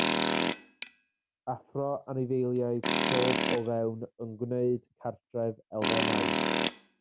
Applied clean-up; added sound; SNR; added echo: none; Tools; -2 dB; none.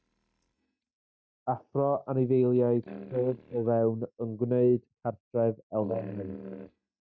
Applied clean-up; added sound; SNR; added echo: neural mask model DeepFilterNet 3.